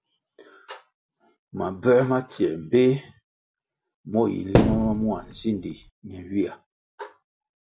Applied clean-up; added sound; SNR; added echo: none; Thump, thud; -1 dB; none.